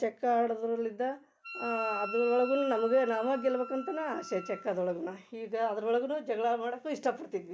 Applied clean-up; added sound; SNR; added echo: none; Wind instrument, woodwind instrument; 11 dB; none.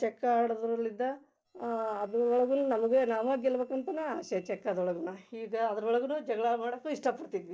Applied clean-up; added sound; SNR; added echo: neural separator model SepFormer DNS4.